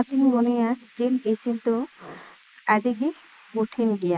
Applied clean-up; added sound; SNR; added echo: neural mask model Resemble Enhance denoiser.